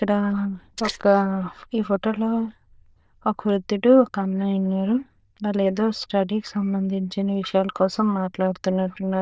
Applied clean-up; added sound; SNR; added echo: neural diffusion model UNIVERSE++.